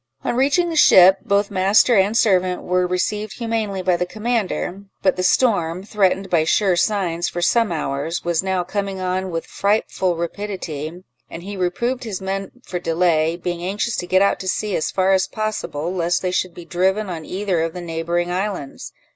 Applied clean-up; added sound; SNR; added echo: none; none; none; none.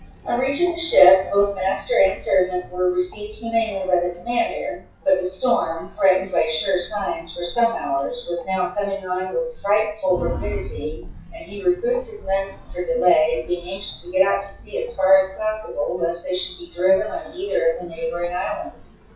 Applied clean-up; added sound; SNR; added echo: classical method WPE with log-MMSE.